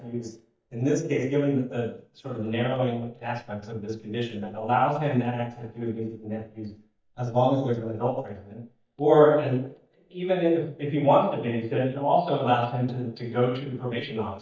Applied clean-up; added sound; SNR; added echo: neural mask model DeepFilterNet 3.